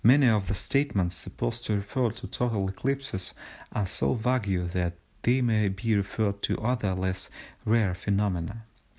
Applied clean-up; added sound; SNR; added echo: none; none; none; none.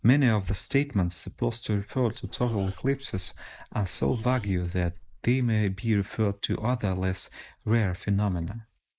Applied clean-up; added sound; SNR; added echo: neural mask model Resemble Enhance denoiser.